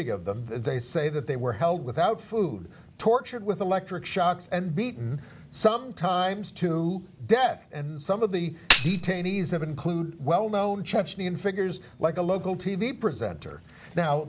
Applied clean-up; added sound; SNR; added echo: none; Tambourine; 1 dB; none.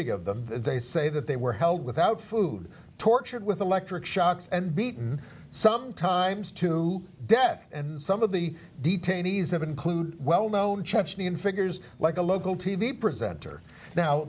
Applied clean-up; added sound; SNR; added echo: none; none; none; none.